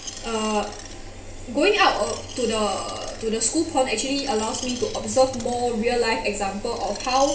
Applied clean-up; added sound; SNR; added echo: none; Screech; 16 dB; reverberation time 0.5 s.